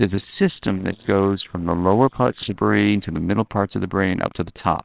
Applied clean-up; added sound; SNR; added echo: neural separator model SepFormer WHAMR!.